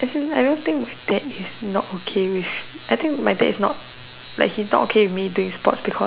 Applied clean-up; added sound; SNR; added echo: none; none; none; none.